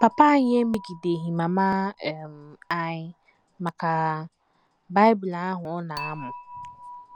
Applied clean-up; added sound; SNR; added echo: none; Dishes, pots, and pans / Chink, clink; 20 dB; none.